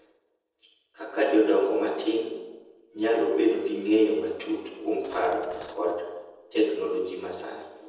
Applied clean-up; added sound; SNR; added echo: neural separator model SepFormer DNS4.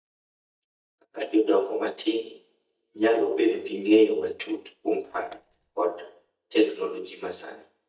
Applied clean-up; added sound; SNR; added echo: neural mask model DeepFilterNet 3.